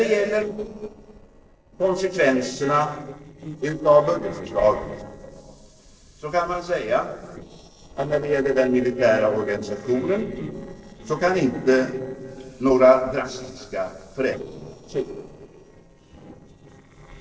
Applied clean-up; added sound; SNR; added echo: neural separator model SepFormer DNS4.